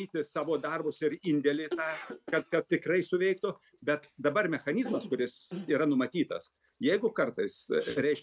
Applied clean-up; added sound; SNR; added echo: neural mask model RNNoise.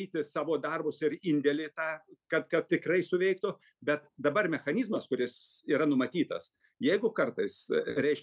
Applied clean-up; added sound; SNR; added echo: none; none; none; none.